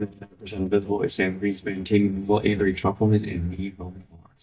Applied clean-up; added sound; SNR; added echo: neural mask model DeepFilterNet 3.